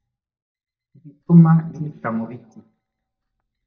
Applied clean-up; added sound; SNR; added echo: neural mask model DeepFilterNet 3.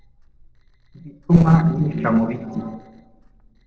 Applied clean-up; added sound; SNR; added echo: neural separator model SepFormer DNS4.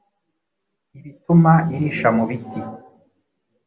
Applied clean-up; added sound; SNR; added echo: none; none; none; none.